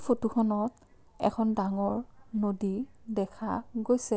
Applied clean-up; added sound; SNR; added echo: none; none; none; none.